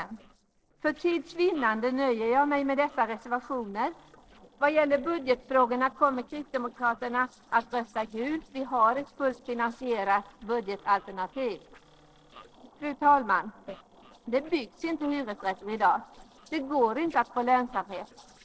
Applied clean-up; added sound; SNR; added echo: neural separator model SepFormer DNS4.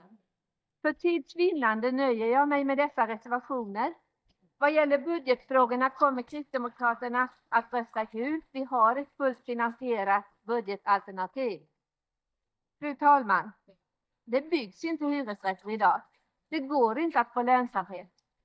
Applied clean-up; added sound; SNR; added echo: neural mask model DeepFilterNet 3.